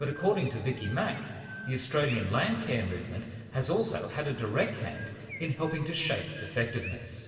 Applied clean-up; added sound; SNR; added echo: none; Chirp, tweet; 17 dB; reverberation time 2.6 s.